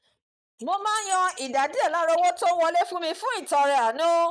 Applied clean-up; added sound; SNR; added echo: neural mask model DeepFilterNet 3.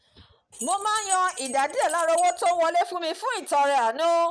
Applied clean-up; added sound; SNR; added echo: none; Keys jangling; 12 dB; none.